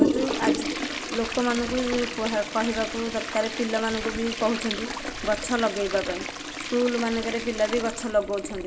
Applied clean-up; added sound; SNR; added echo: none; Toilet flush; 4 dB; reverberation time 1.1 s.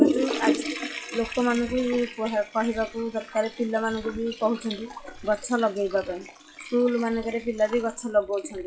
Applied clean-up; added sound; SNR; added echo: classical method WPE with log-MMSE.